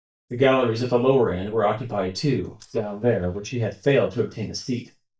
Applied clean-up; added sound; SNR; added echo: neural mask model DeepFilterNet 3.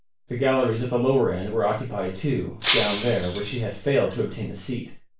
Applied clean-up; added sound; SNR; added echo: none; Shatter; -2 dB; reverberation time 0.3 s.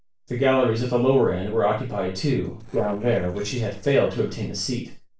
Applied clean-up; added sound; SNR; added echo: neural separator model SepFormer DNS4.